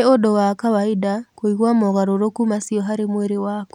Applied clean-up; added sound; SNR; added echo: none; none; none; none.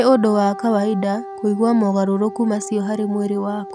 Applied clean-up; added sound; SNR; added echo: none; Wind instrument, woodwind instrument; 14 dB; none.